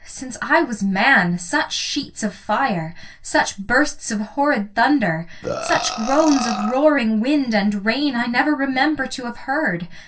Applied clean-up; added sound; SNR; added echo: none; Burping, eructation; 7 dB; reverberation time 0.2 s.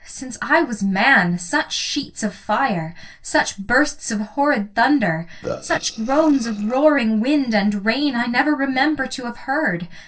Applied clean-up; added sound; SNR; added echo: neural separator model SepFormer DNS4.